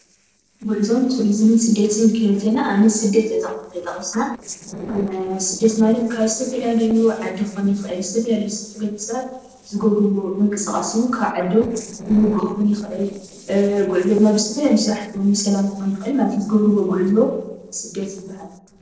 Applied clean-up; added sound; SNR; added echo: neural separator model SepFormer DNS4.